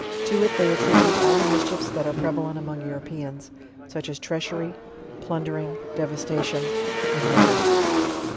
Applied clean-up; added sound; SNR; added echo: none; Motorcycle / Engine; -4 dB; none.